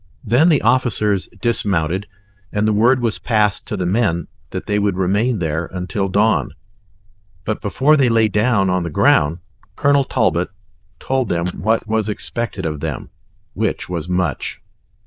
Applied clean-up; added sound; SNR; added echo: neural diffusion model UNIVERSE++.